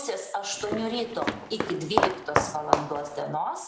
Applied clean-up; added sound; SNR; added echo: none; Walk, footsteps; -2 dB; none.